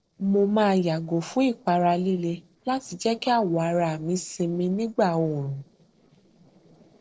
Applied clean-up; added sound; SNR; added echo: neural separator model SepFormer DNS4.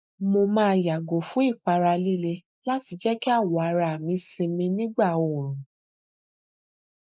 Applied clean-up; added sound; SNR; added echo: neural mask model Resemble Enhance denoiser.